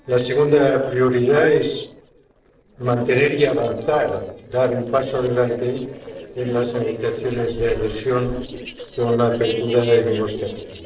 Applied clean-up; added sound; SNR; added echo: neural separator model SepFormer DNS4.